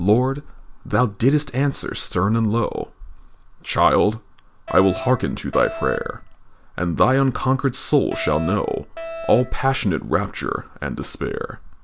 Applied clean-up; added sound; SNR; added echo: none; Alarm; 12 dB; none.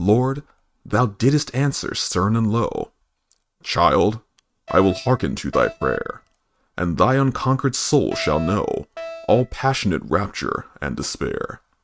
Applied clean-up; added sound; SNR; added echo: neural mask model RNNoise.